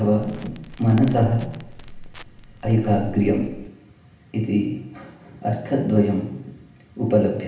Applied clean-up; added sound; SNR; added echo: none; Crackle; 15 dB; reverberation time 0.8 s.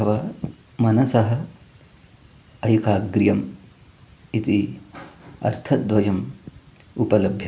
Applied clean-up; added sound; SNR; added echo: none; none; none; none.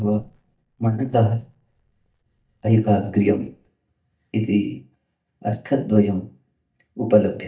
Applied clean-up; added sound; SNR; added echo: neural mask model DeepFilterNet 3.